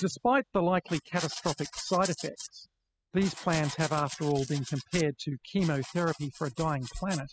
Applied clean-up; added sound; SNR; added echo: classical method spectral subtraction.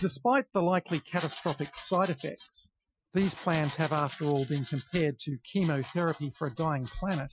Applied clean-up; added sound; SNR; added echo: classical method Wiener filter.